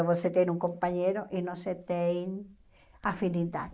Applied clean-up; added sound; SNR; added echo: neural mask model Resemble Enhance denoiser.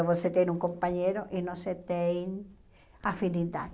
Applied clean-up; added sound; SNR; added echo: none; none; none; none.